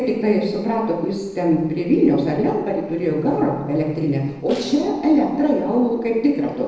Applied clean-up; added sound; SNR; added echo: neural separator model SepFormer DNS4.